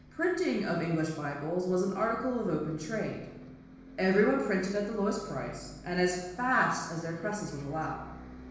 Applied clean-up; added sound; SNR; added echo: none; Bus; 18 dB; reverberation time 1.1 s.